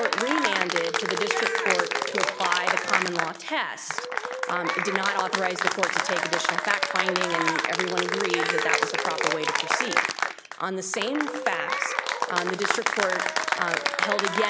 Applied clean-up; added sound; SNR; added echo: none; Applause / Cheering; -4 dB; none.